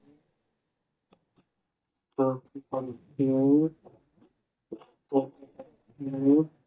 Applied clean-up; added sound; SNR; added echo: neural mask model DeepFilterNet 3.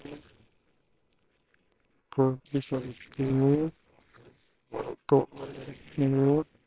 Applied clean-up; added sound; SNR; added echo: neural separator model SepFormer WHAMR!.